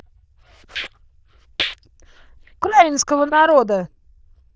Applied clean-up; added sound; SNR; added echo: neural diffusion model UNIVERSE++.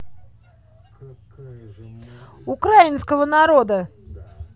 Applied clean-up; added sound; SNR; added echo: none; none; none; none.